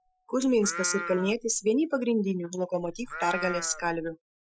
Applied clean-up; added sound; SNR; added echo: classical method Wiener filter.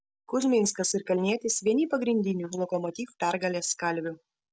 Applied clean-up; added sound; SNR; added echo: none; none; none; none.